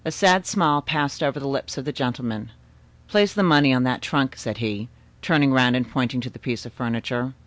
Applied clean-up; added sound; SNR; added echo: none; none; none; none.